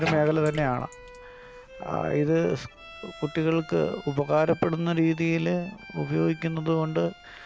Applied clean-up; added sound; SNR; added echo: none; Bowed string instrument + Bathtub (filling or washing); 15 dB; none.